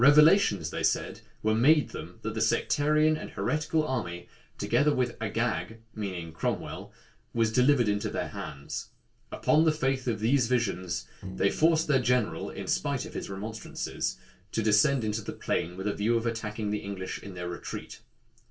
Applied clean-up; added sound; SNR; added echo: neural separator model SepFormer DNS4.